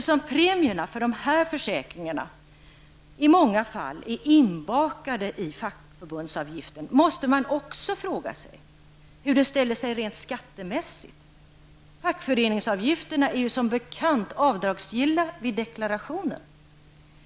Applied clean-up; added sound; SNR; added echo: none; none; none; none.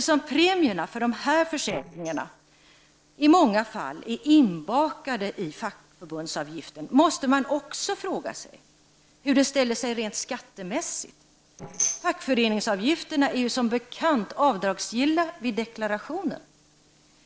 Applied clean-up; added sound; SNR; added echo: neural separator model SepFormer DNS4.